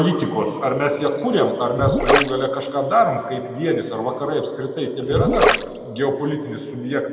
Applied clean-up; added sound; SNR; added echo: none; Gurgling; -1 dB; reverberation time 2.3 s.